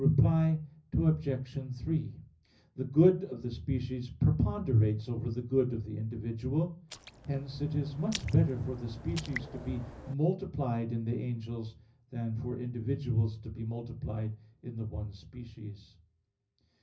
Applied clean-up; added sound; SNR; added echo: none; Raindrop; 14 dB; reverberation time 0.4 s.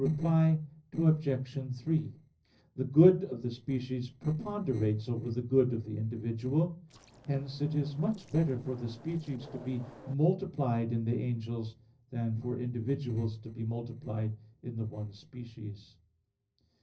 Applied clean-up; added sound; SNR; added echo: neural separator model SepFormer DNS4.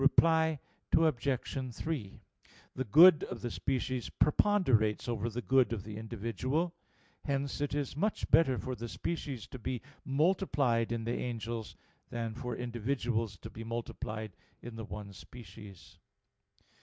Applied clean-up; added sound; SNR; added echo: none; none; none; none.